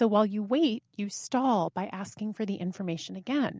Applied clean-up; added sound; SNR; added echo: none; none; none; none.